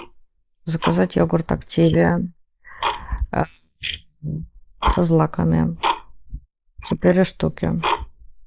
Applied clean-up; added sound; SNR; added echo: neural mask model Resemble Enhance denoiser.